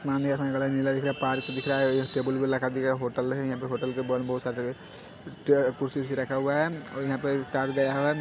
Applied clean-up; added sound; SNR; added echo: none; none; none; none.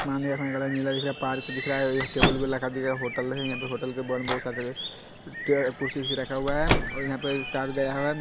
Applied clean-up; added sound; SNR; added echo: none; Microwave oven + Bird; 3 dB; none.